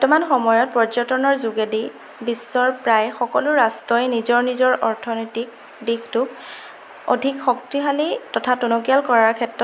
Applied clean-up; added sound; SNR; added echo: none; none; none; none.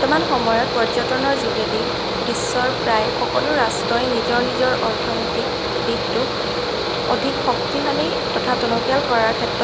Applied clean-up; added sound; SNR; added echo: none; Mechanical fan; 0 dB; none.